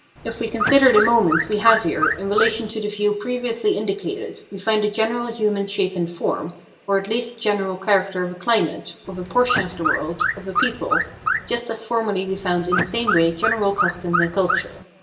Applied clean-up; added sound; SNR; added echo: none; Alarm / Car; 2 dB; reverberation time 1.3 s.